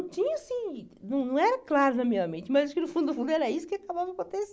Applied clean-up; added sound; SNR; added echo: none; none; none; none.